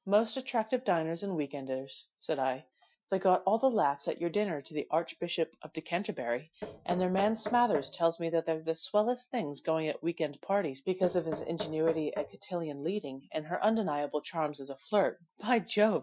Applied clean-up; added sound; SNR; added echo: classical method Wiener filter.